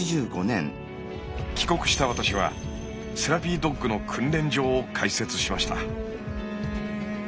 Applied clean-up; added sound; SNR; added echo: none; none; none; none.